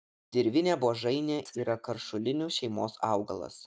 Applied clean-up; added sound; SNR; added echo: neural mask model DeepFilterNet 3.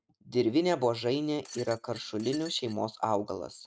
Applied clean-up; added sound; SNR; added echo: neural mask model RNNoise.